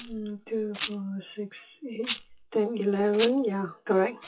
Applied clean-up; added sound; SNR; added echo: classical method WPE with log-MMSE.